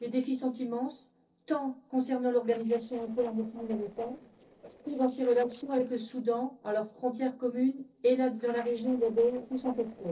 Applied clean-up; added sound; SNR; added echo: neural separator model SepFormer DNS4.